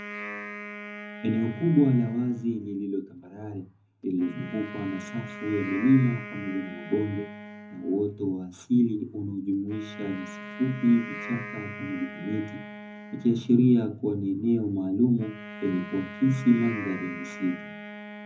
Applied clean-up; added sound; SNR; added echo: none; Wind instrument, woodwind instrument; 14 dB; reverberation time 0.3 s.